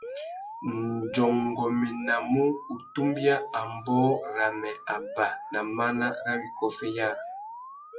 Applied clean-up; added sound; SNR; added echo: classical method WPE with log-MMSE.